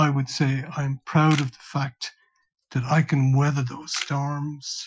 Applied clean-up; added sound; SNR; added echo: classical method Wiener filter.